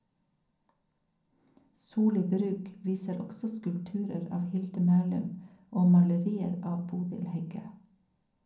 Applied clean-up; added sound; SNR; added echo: none; none; none; reverberation time 0.5 s.